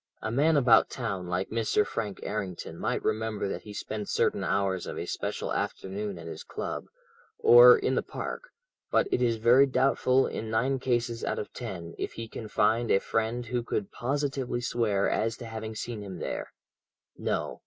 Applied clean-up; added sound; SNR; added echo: none; none; none; none.